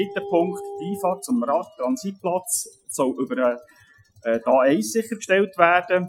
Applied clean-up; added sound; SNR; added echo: classical method Wiener filter.